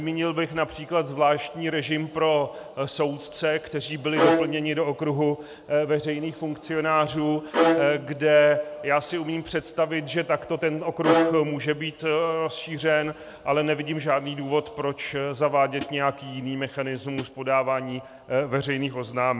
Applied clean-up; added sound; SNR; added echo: none; Bowed string instrument + Hi-hat; 1 dB; none.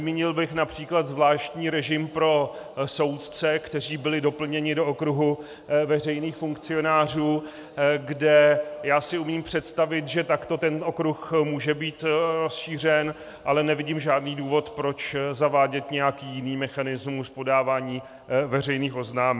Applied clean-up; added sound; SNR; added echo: none; none; none; none.